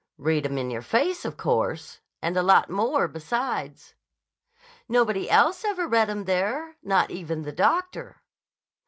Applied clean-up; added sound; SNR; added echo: none; none; none; none.